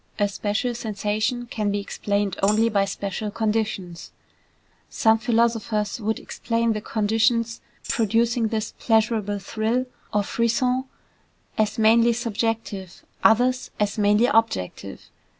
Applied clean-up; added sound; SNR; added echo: none; Tambourine; 12 dB; none.